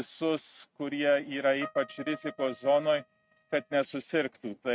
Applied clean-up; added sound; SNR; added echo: neural mask model RNNoise.